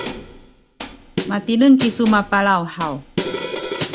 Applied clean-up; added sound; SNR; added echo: none; Snare drum; 6 dB; none.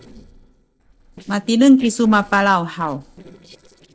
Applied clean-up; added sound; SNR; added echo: neural separator model SepFormer DNS4.